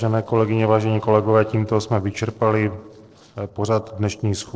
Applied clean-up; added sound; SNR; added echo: neural separator model SepFormer DNS4.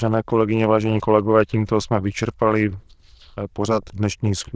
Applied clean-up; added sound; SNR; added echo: neural diffusion model UNIVERSE++.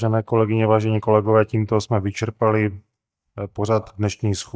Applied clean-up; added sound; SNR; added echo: neural mask model DeepFilterNet 3.